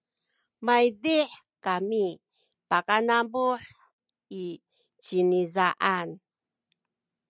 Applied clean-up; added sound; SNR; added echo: none; none; none; none.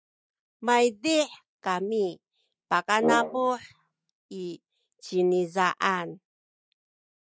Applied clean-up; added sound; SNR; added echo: neural mask model DeepFilterNet 3.